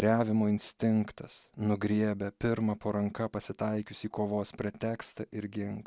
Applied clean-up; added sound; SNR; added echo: none; none; none; none.